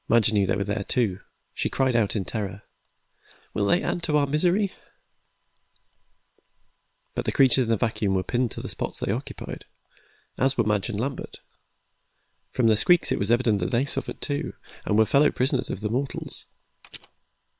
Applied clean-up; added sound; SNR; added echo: neural separator model SepFormer WHAM!.